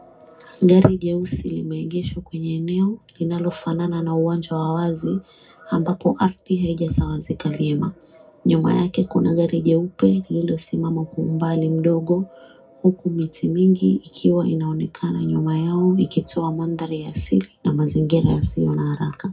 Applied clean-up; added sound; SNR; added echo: none; none; none; reverberation time 0.4 s.